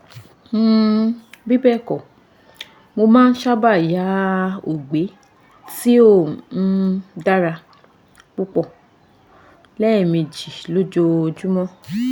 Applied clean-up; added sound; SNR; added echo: none; none; none; none.